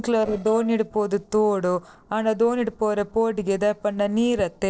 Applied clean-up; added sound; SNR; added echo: neural separator model SepFormer DNS4.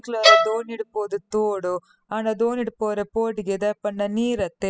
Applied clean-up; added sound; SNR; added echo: classical method spectral subtraction.